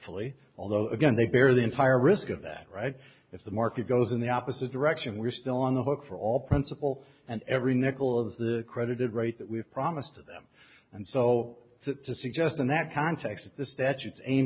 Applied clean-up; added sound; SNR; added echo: none; none; none; none.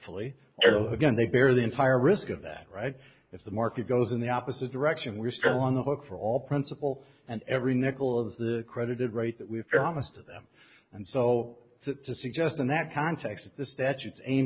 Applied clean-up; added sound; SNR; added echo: neural mask model Resemble Enhance denoiser.